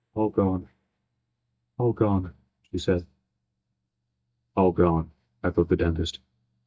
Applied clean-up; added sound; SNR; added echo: neural mask model DeepFilterNet 3.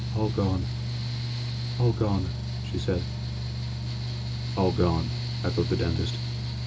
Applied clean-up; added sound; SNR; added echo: none; Mechanical fan; 0 dB; reverberation time 0.2 s.